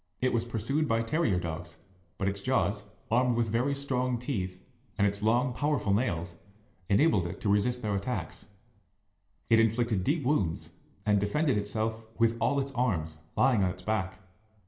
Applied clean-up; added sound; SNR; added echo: none; none; none; reverberation time 0.9 s.